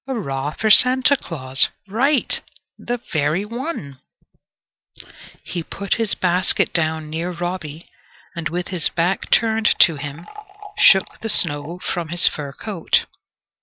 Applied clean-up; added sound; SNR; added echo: neural mask model DeepFilterNet 3.